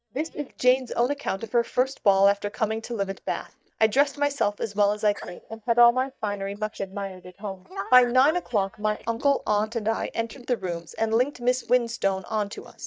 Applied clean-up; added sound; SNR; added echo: neural mask model DeepFilterNet 3.